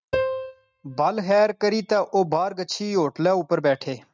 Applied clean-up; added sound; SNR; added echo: neural mask model RNNoise.